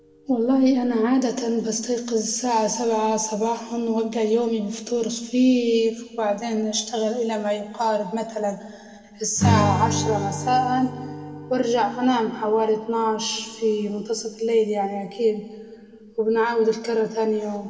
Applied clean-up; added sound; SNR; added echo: none; Strum; 10 dB; reverberation time 1.6 s.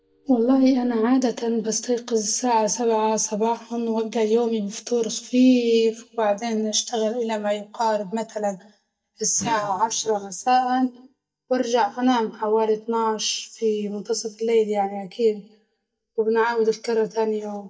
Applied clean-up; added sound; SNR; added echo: neural mask model DeepFilterNet 3.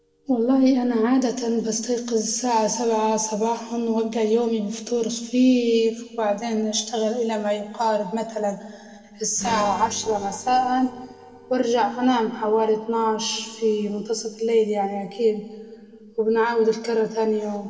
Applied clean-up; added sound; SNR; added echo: neural separator model SepFormer DNS4.